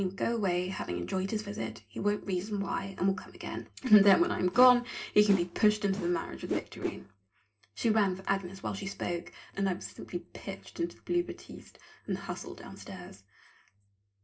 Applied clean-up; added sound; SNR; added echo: neural separator model SepFormer DNS4.